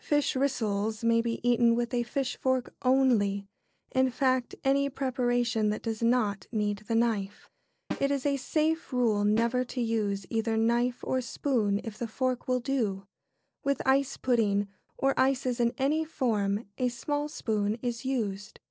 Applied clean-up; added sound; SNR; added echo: neural separator model SepFormer DNS4.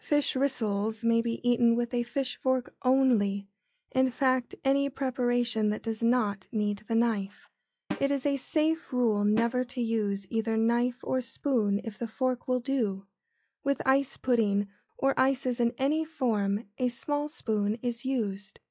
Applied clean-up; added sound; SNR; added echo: classical method log-MMSE.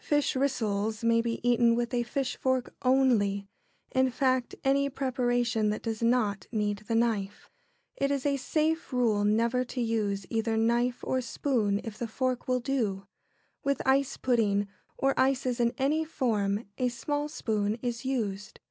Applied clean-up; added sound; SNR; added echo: none; none; none; none.